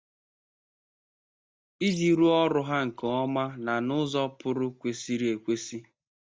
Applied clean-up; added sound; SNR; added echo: neural mask model DeepFilterNet 3.